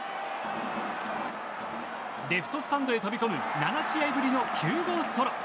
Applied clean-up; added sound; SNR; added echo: none; none; none; none.